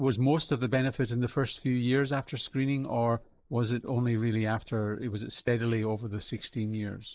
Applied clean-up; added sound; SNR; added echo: neural mask model Resemble Enhance denoiser.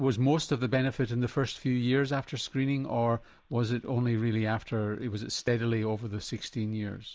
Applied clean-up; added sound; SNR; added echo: none; none; none; none.